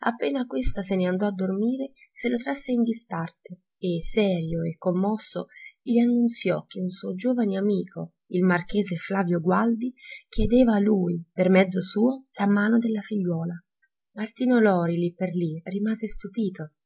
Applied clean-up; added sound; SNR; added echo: none; none; none; none.